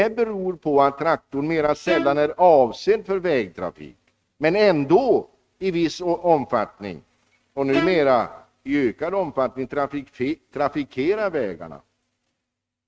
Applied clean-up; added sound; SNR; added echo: neural mask model RNNoise.